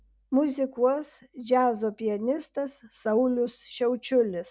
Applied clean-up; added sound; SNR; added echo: none; none; none; none.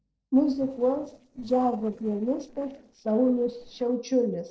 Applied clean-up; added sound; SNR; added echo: neural separator model SepFormer DNS4.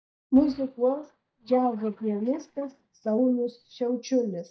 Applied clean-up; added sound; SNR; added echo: neural mask model DeepFilterNet 3.